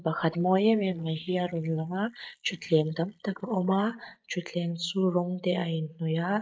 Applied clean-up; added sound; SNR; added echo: neural mask model Resemble Enhance denoiser.